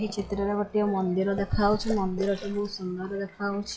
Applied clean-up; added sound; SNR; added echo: classical method log-MMSE.